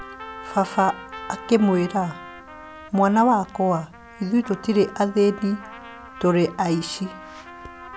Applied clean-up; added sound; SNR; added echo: none; Trumpet + Trumpet; 17 dB; none.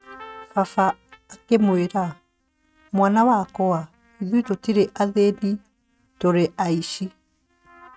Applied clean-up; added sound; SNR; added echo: neural mask model RNNoise.